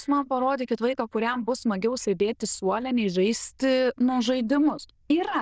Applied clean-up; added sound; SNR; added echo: neural diffusion model UNIVERSE++.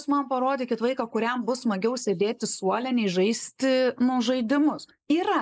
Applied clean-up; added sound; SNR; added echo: neural mask model Resemble Enhance denoiser.